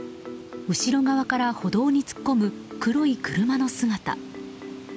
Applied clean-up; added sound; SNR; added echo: none; none; none; none.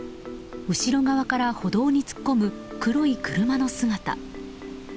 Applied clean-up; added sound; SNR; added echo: none; Wind instrument, woodwind instrument + Printer; 19 dB; none.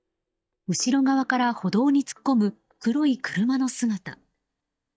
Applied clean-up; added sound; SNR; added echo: neural mask model DeepFilterNet 3.